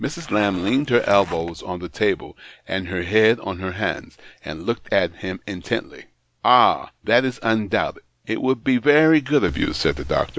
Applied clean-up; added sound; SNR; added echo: none; Zipper (clothing); 18 dB; none.